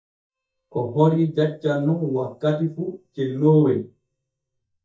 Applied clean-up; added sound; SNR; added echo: neural mask model DeepFilterNet 3.